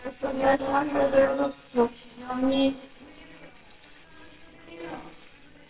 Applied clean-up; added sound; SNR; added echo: neural separator model SepFormer WHAMR!.